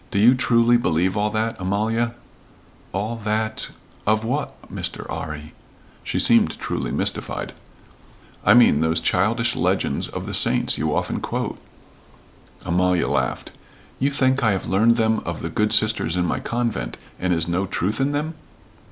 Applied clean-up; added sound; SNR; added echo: none; none; none; none.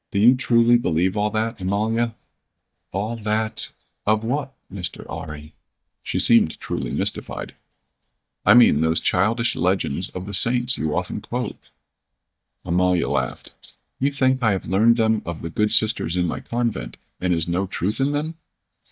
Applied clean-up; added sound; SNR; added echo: neural mask model DeepFilterNet 3.